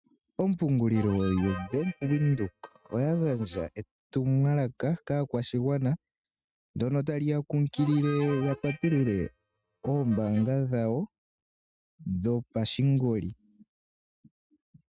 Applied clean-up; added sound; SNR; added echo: neural mask model RNNoise.